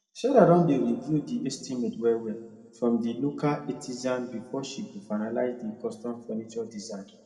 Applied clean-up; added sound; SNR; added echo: none; none; none; reverberation time 1.3 s.